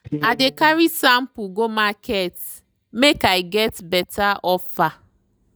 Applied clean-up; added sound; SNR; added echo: neural mask model DeepFilterNet 3.